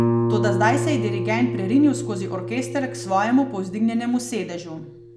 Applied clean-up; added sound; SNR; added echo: none; Guitar; 3 dB; none.